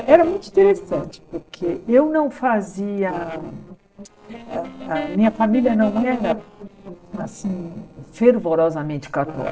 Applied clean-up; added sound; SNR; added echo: neural separator model SepFormer DNS4.